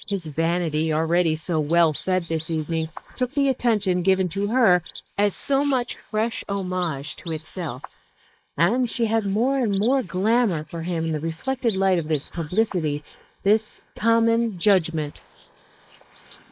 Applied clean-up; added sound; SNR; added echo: neural mask model Resemble Enhance denoiser.